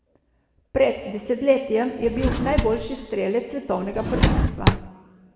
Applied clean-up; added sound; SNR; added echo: none; Drawer open or close; 0 dB; reverberation time 1.6 s.